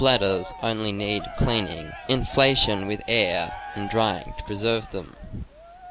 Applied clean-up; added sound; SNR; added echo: none; Cheering; 15 dB; none.